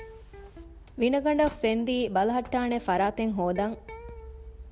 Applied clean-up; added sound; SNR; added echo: none; Electric guitar + Slam; 20 dB; none.